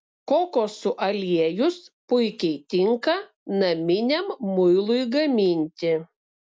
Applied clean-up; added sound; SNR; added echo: none; none; none; none.